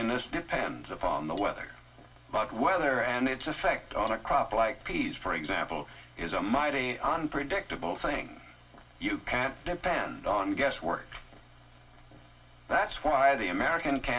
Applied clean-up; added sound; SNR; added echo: none; Cutlery, silverware; 9 dB; reverberation time 0.2 s.